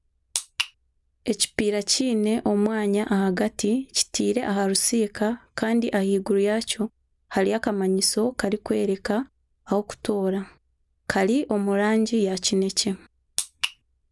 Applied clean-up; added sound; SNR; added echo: none; none; none; none.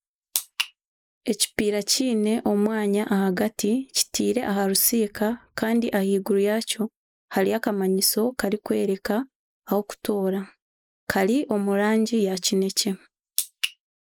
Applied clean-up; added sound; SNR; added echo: neural mask model Resemble Enhance denoiser.